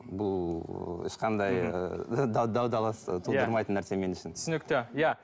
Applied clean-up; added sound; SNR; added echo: none; none; none; none.